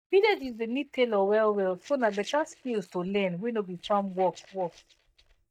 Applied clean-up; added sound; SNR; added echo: neural mask model DeepFilterNet 3.